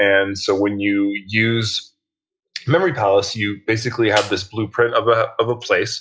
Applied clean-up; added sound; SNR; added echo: classical method log-MMSE.